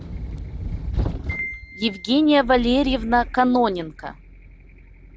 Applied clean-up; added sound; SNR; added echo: none; Piano; 15 dB; none.